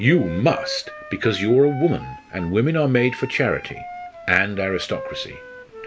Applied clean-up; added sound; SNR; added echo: none; Wind instrument, woodwind instrument; 14 dB; none.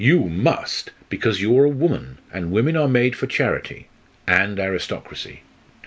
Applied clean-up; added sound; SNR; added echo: none; none; none; none.